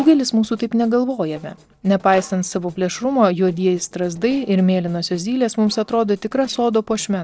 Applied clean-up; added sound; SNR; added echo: neural separator model SepFormer DNS4.